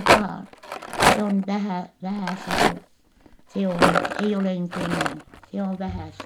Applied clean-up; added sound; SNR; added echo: none; Rattle; -3 dB; none.